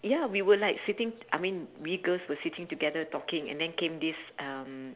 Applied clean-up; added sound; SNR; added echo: none; none; none; none.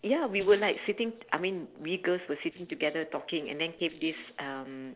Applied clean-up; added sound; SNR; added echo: neural separator model SepFormer DNS4.